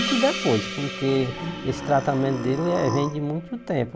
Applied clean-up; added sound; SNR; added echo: none; Gong + Burping, eructation; 7 dB; none.